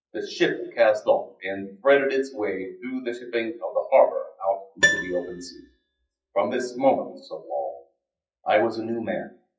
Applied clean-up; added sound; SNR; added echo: classical method WPE with log-MMSE.